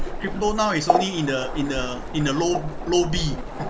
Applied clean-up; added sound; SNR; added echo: none; Waves, surf; 2 dB; none.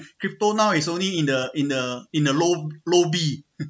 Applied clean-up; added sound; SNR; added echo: none; none; none; none.